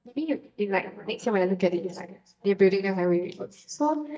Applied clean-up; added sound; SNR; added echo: neural mask model DeepFilterNet 3.